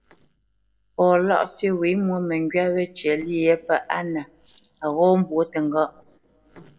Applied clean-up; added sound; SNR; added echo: neural separator model SepFormer DNS4.